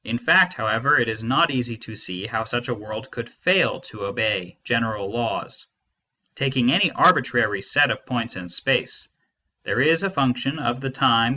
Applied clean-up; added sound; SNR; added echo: none; none; none; none.